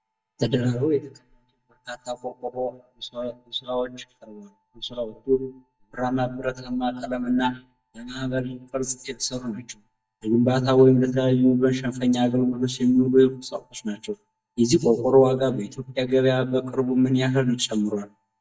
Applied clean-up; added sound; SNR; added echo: neural mask model DeepFilterNet 3.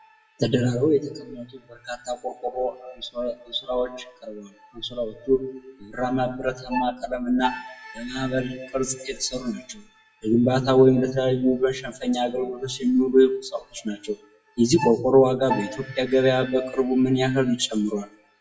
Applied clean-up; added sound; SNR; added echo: classical method WPE with log-MMSE.